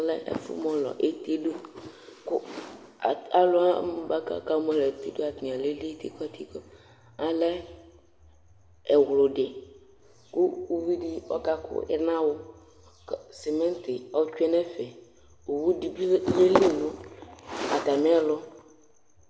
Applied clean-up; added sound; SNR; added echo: none; none; none; reverberation time 1.2 s.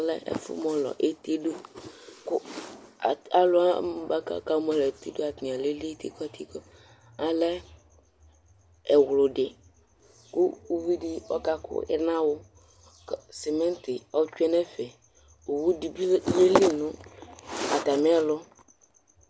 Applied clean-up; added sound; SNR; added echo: none; none; none; none.